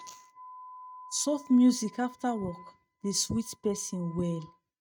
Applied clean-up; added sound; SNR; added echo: neural mask model RNNoise.